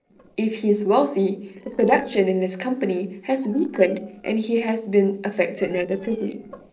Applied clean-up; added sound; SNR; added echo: neural separator model SepFormer DNS4.